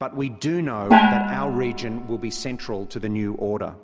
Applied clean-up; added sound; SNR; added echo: none; Gong; -4 dB; none.